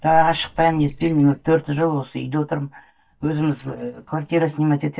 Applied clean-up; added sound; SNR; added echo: neural mask model DeepFilterNet 3.